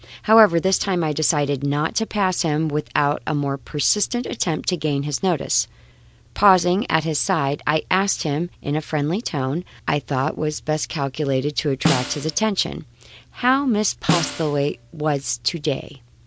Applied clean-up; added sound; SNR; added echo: none; Snare drum; 6 dB; none.